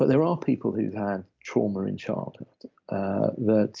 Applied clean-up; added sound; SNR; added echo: none; none; none; none.